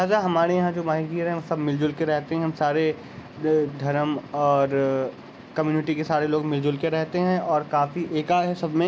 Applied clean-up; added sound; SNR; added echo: none; none; none; none.